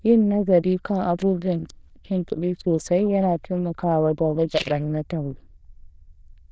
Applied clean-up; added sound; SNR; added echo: neural diffusion model UNIVERSE++.